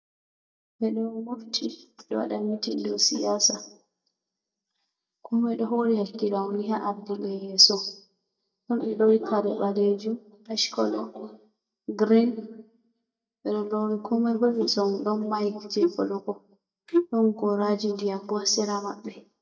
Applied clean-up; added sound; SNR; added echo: neural mask model DeepFilterNet 3.